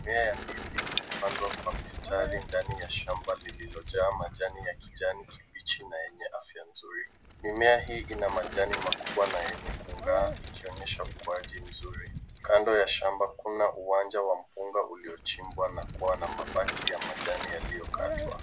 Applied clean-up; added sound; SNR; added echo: none; Bicycle; 7 dB; none.